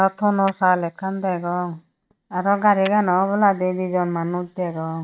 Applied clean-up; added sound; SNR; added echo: neural mask model RNNoise.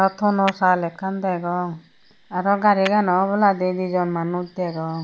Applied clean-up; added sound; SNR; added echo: none; Tap / Hammer; 19 dB; none.